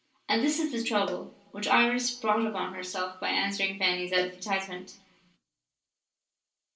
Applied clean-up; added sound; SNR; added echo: neural separator model SepFormer DNS4.